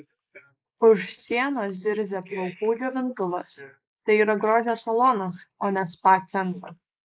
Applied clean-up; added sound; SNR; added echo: neural mask model Resemble Enhance denoiser.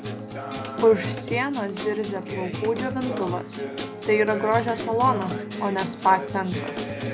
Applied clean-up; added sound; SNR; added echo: none; Acoustic guitar; 6 dB; none.